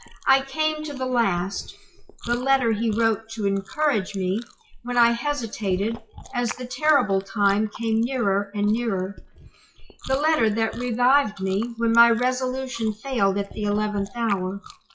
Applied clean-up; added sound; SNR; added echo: classical method WPE with log-MMSE.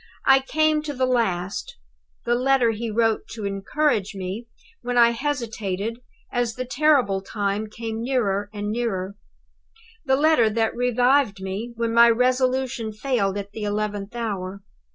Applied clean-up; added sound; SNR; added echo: none; none; none; none.